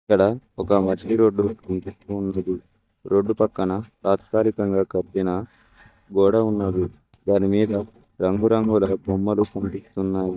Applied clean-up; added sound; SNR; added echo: neural mask model DeepFilterNet 3.